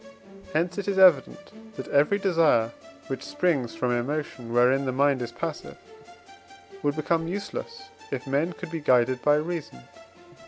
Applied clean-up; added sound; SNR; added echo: none; Musical instrument; 20 dB; none.